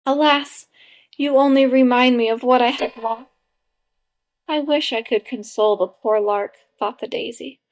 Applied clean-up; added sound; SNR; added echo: neural mask model DeepFilterNet 3.